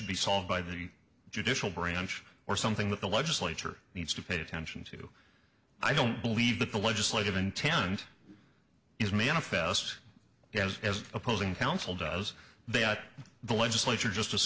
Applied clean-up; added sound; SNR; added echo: none; none; none; none.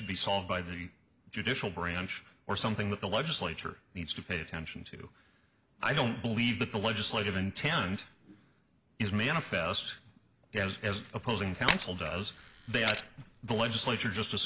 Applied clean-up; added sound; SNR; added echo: none; Camera; -3 dB; none.